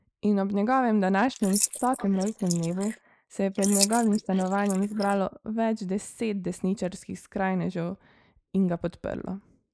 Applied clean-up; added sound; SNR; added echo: neural mask model Resemble Enhance denoiser.